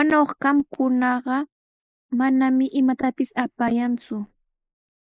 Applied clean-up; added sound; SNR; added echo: neural mask model Resemble Enhance denoiser.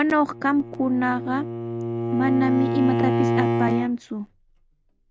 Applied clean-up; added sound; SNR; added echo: none; Bowed string instrument; 2 dB; none.